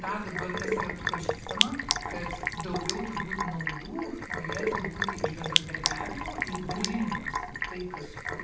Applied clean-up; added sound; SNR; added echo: none; Sink (filling or washing); -5 dB; reverberation time 0.5 s.